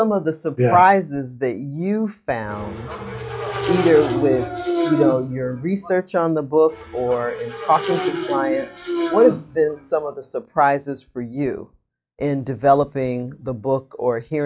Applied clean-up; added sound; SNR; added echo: classical method log-MMSE.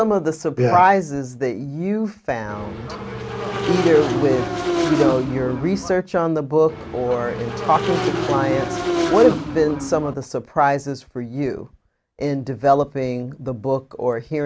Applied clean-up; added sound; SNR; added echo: none; Motorcycle / Engine; 3 dB; none.